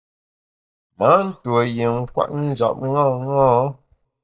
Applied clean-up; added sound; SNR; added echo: neural mask model DeepFilterNet 3.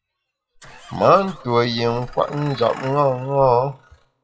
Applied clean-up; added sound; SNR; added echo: classical method WPE with log-MMSE.